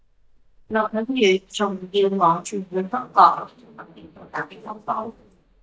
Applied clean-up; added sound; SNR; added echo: neural mask model DeepFilterNet 3.